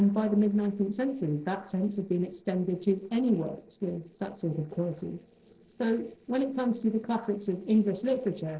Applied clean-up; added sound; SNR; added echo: neural separator model SepFormer DNS4.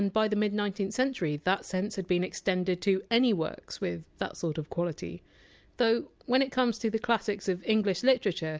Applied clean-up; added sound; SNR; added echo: none; none; none; none.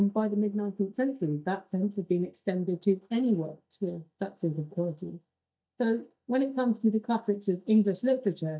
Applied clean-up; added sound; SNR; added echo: neural mask model DeepFilterNet 3.